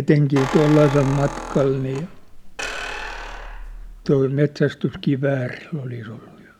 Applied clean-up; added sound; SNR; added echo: none; Squeak; 10 dB; none.